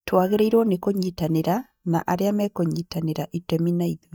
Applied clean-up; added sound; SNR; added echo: neural mask model DeepFilterNet 3.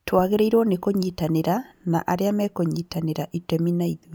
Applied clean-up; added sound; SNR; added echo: none; none; none; none.